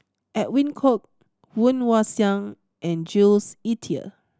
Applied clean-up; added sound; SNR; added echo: none; none; none; none.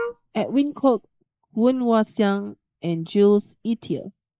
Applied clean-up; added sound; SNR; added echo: neural mask model Resemble Enhance denoiser.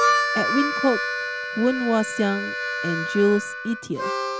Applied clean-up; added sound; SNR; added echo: none; Harmonica; 1 dB; none.